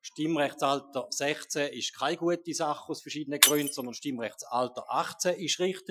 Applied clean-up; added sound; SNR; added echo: classical method Wiener filter.